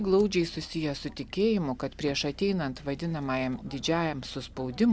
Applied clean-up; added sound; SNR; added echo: none; Engine + Boat, Water vehicle; 19 dB; none.